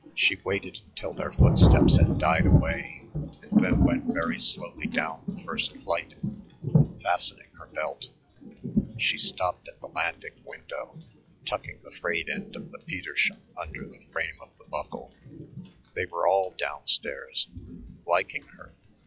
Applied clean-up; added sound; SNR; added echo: classical method log-MMSE.